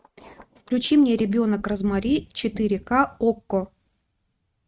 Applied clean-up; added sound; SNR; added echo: neural mask model RNNoise.